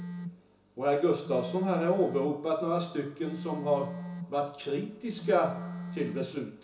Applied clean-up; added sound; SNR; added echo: none; Telephone; 10 dB; reverberation time 0.7 s.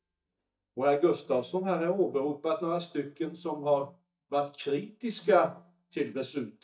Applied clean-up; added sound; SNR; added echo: neural mask model DeepFilterNet 3.